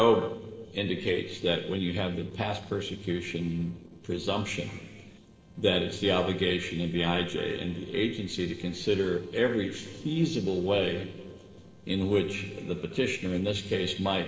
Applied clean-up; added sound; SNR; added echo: neural separator model SepFormer DNS4.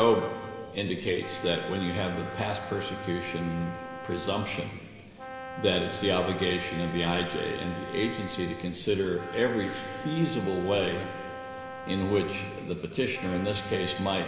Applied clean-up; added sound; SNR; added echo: none; Brass instrument; 10 dB; reverberation time 2.9 s.